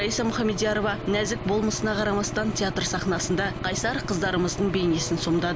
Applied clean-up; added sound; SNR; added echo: none; Engine / Aircraft; 8 dB; none.